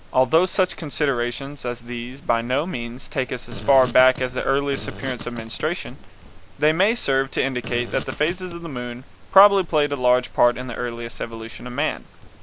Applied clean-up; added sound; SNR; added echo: none; Fart; 13 dB; none.